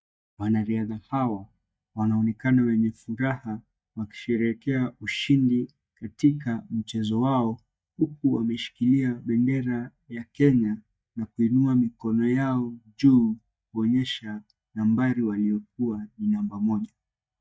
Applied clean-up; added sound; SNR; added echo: neural mask model DeepFilterNet 3.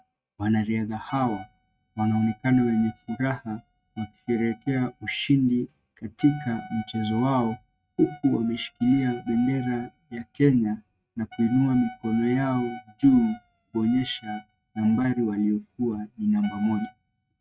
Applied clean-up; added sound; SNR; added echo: neural mask model RNNoise.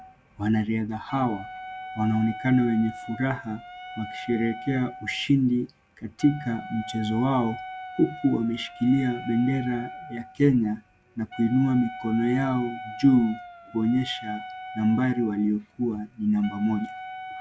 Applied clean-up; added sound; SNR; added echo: none; Wind instrument, woodwind instrument; 14 dB; none.